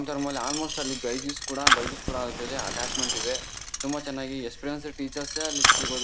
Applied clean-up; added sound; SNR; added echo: none; Fire + Screech; -4 dB; none.